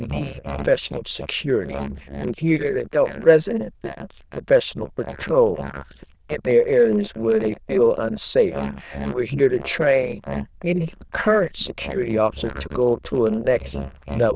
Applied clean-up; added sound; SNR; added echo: neural diffusion model UNIVERSE++.